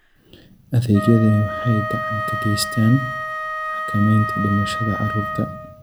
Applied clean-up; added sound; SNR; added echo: none; Wind instrument, woodwind instrument; 6 dB; none.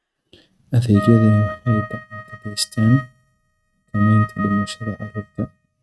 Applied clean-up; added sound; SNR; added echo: neural mask model RNNoise.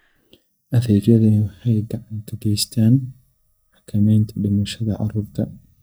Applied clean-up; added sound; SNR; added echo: neural mask model DeepFilterNet 3.